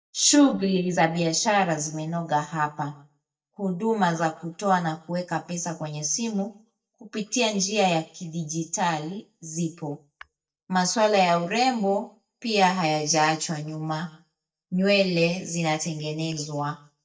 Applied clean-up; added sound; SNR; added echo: neural mask model DeepFilterNet 3.